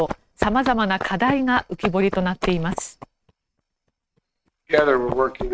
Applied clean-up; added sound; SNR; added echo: neural mask model RNNoise.